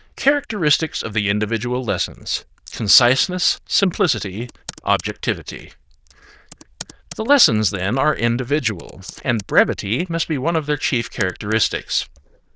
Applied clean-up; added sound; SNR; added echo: neural diffusion model UNIVERSE++.